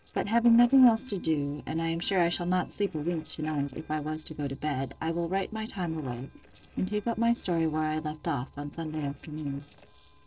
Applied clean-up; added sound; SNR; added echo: neural separator model SepFormer DNS4.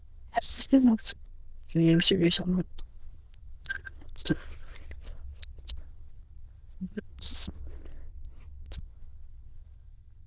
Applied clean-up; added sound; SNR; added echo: neural diffusion model UNIVERSE++.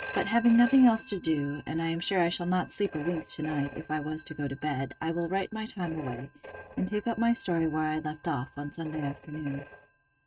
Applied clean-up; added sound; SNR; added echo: neural mask model RNNoise.